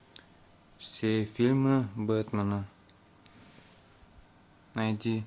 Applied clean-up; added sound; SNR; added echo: none; none; none; none.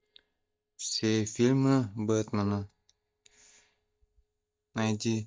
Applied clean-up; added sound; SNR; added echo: neural mask model DeepFilterNet 3.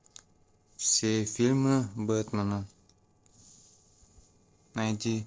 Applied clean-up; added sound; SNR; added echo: neural separator model SepFormer DNS4.